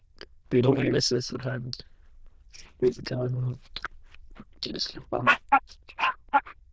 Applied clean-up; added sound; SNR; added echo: neural diffusion model UNIVERSE++.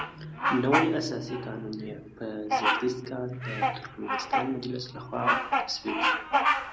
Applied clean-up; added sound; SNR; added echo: none; Bird vocalization, bird call, bird song; -3 dB; none.